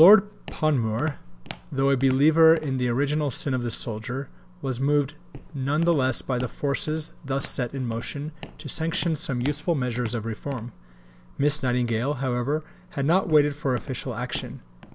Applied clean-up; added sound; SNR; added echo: none; Walk, footsteps; 20 dB; none.